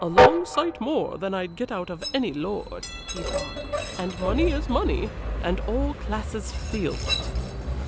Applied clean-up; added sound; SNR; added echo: none; Train; -2 dB; none.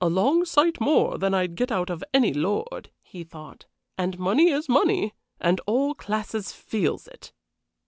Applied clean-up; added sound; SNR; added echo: none; none; none; none.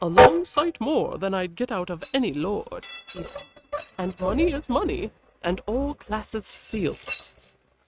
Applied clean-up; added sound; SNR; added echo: neural mask model RNNoise.